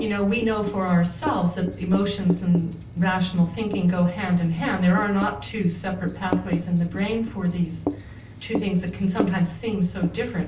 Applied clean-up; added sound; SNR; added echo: none; Writing; 6 dB; reverberation time 0.4 s.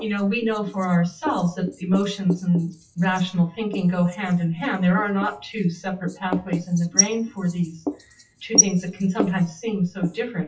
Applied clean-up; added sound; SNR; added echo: classical method WPE with log-MMSE.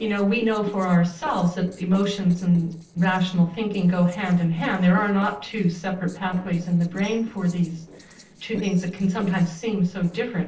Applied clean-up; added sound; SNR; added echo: neural separator model SepFormer DNS4.